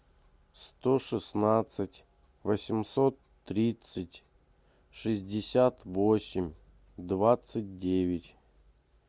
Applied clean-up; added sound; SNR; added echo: none; none; none; none.